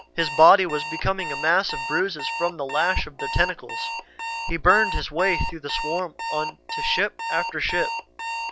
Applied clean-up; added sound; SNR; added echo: none; Alarm; 7 dB; none.